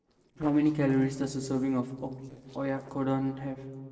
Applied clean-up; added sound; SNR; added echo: neural separator model SepFormer DNS4.